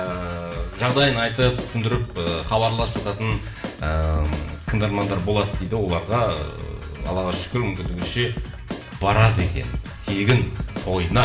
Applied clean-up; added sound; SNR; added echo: none; Drum kit; 11 dB; reverberation time 0.6 s.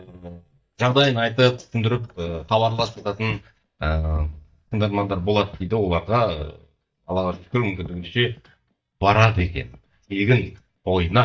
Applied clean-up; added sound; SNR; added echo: neural mask model DeepFilterNet 3.